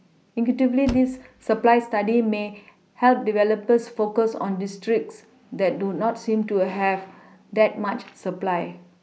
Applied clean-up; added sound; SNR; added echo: none; Slam; 16 dB; none.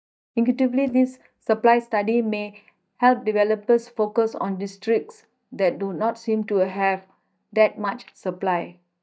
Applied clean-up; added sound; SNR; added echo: neural mask model DeepFilterNet 3.